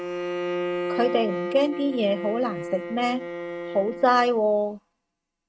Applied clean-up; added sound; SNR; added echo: neural mask model RNNoise.